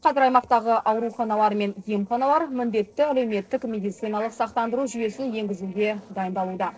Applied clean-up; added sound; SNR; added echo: neural separator model SepFormer DNS4.